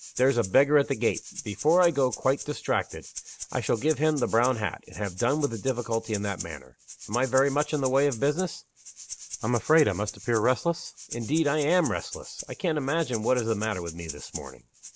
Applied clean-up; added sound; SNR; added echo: none; Rattle (instrument); 15 dB; none.